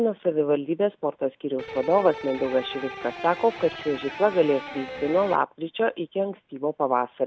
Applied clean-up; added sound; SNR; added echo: none; Electric guitar; 12 dB; none.